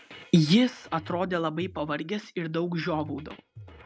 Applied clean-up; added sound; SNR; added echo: neural mask model RNNoise.